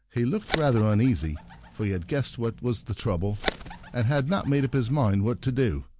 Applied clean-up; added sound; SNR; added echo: none; Bird; 14 dB; none.